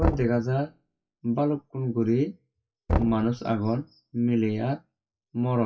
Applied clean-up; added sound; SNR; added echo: classical method WPE with log-MMSE.